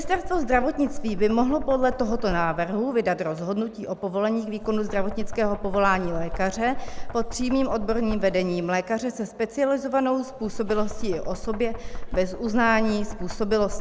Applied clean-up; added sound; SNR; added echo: none; Knock; 6 dB; none.